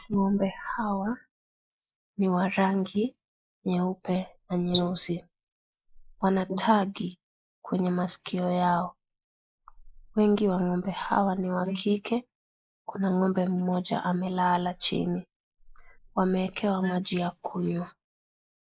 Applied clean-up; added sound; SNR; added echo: neural mask model Resemble Enhance denoiser.